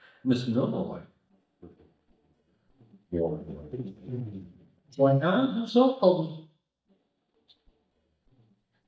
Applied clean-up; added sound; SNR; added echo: neural mask model DeepFilterNet 3.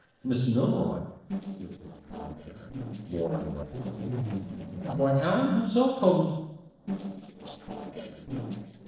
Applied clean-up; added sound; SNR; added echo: neural separator model SepFormer DNS4.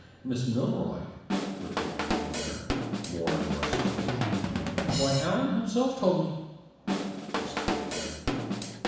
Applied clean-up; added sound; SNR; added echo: none; Drum / Drum kit; 0 dB; reverberation time 1.1 s.